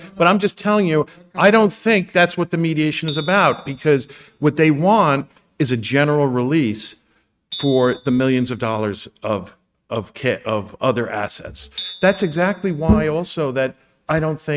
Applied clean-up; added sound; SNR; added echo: neural mask model RNNoise.